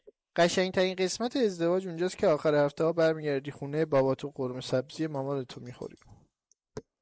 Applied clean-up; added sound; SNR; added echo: neural mask model Resemble Enhance denoiser.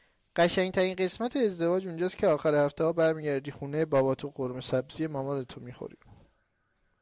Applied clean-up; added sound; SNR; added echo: none; none; none; none.